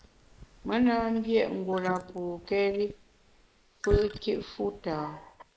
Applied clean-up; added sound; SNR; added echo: neural mask model Resemble Enhance denoiser.